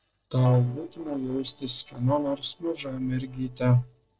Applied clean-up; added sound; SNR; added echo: neural separator model SepFormer DNS4.